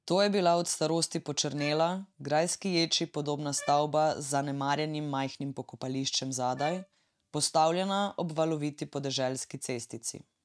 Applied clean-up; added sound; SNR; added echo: neural mask model RNNoise.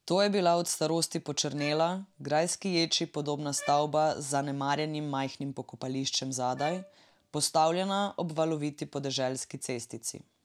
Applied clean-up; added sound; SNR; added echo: none; Bowed string instrument; 18 dB; none.